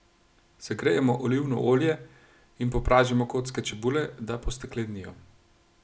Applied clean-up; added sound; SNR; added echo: none; none; none; none.